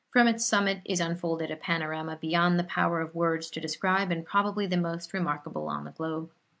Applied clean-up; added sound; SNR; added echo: none; none; none; none.